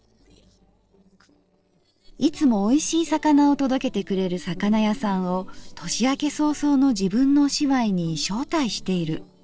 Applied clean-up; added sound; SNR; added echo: neural separator model SepFormer DNS4.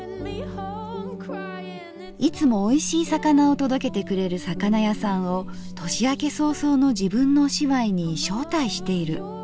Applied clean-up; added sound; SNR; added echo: none; Telephone; 16 dB; none.